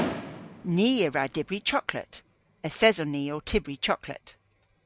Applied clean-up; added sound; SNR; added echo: none; Fireworks; 13 dB; none.